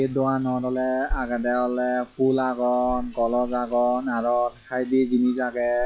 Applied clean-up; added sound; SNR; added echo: classical method log-MMSE.